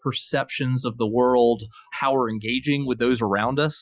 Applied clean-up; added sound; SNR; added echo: classical method Wiener filter.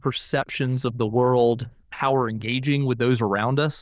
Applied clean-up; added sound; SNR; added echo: neural diffusion model UNIVERSE++.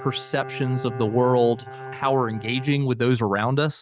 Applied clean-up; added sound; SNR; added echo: neural mask model RNNoise.